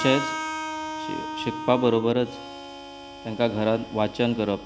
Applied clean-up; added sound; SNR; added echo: none; Harmonica; 8 dB; none.